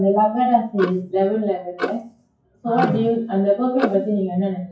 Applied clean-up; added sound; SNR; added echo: classical method WPE with log-MMSE.